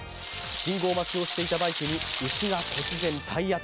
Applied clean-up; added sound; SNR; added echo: none; Rain; 5 dB; none.